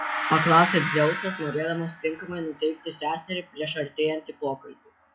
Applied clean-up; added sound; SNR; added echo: classical method log-MMSE.